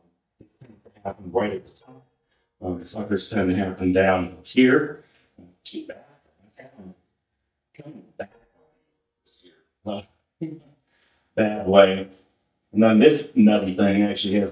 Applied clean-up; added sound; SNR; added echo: neural mask model DeepFilterNet 3.